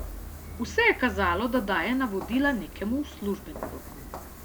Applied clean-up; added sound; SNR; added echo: none; Walk, footsteps; 11 dB; none.